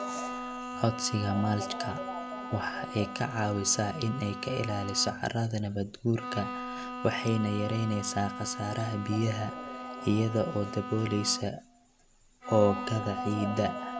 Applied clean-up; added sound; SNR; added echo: none; Bowed string instrument; 9 dB; none.